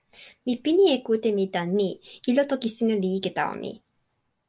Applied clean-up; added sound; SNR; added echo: none; none; none; none.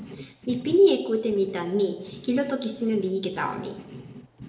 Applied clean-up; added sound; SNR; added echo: none; Writing; 18 dB; reverberation time 0.7 s.